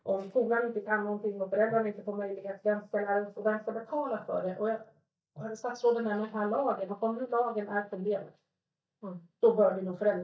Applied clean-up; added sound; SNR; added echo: neural mask model DeepFilterNet 3.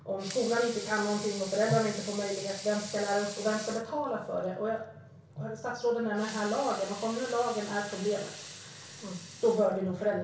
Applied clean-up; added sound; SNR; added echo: none; Sink (filling or washing) / Water tap, faucet / Liquid; 14 dB; reverberation time 0.2 s.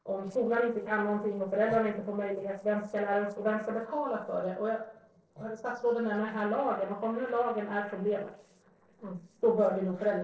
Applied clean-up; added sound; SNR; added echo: neural separator model SepFormer DNS4.